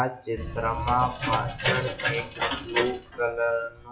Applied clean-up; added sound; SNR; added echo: classical method WPE with log-MMSE.